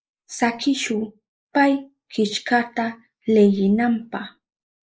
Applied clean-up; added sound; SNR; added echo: neural mask model Resemble Enhance denoiser.